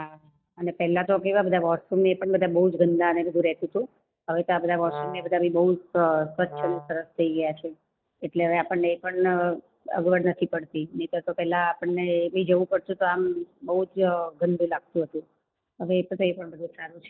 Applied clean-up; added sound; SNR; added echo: neural mask model DeepFilterNet 3.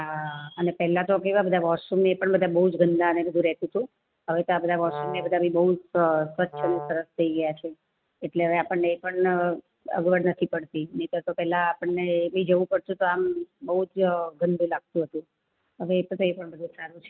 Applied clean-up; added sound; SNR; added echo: neural mask model RNNoise.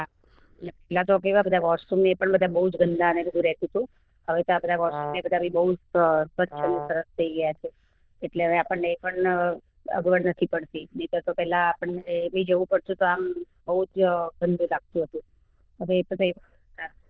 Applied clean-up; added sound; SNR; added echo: neural diffusion model UNIVERSE++.